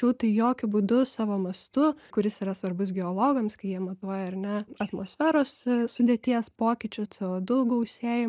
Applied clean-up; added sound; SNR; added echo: neural mask model DeepFilterNet 3.